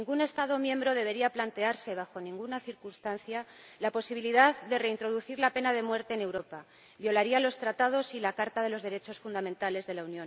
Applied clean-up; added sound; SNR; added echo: none; none; none; none.